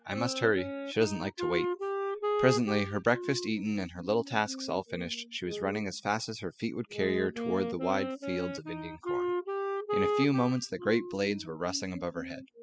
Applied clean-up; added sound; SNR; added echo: classical method spectral subtraction.